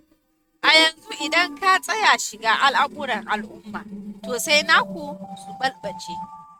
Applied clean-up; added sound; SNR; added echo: neural mask model RNNoise.